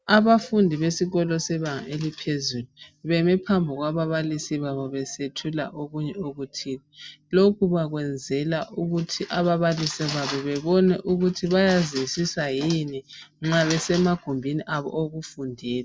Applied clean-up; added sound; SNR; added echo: none; none; none; none.